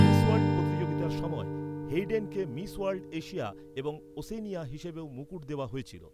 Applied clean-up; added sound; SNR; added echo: none; Strum; -5 dB; none.